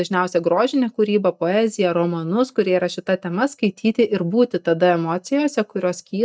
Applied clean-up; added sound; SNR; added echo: neural mask model DeepFilterNet 3.